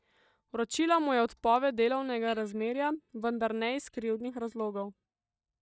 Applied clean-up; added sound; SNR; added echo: neural mask model DeepFilterNet 3.